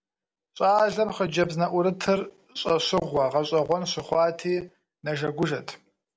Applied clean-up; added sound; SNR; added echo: none; none; none; none.